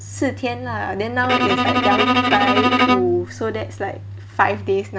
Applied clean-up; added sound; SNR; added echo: none; Bowed string instrument; -3 dB; none.